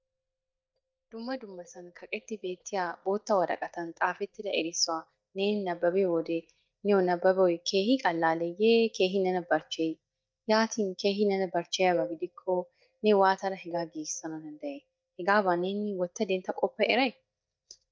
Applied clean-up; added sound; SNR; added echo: neural mask model DeepFilterNet 3.